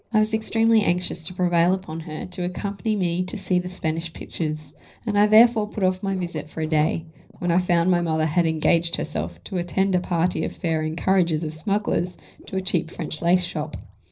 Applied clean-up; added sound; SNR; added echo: neural separator model SepFormer DNS4.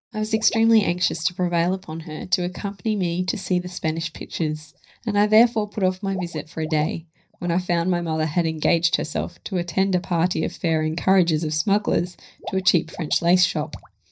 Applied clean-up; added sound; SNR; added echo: neural mask model DeepFilterNet 3.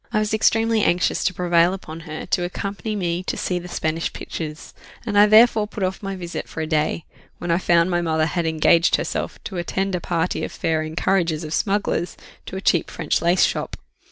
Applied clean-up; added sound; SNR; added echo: none; none; none; none.